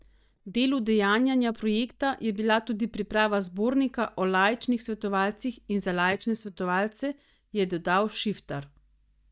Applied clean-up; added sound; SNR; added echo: neural mask model DeepFilterNet 3.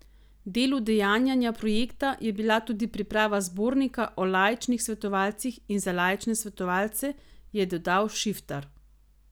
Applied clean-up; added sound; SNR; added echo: none; none; none; none.